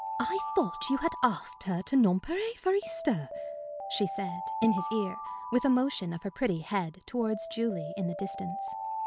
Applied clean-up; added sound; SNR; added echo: none; Alarm; 8 dB; none.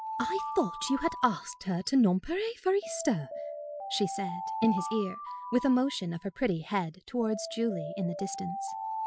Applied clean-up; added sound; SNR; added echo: classical method Wiener filter.